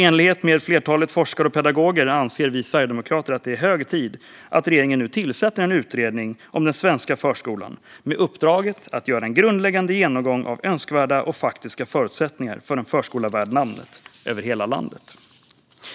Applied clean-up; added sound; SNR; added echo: none; none; none; none.